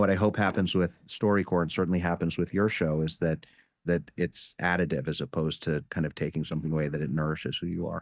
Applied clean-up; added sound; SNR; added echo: neural mask model DeepFilterNet 3.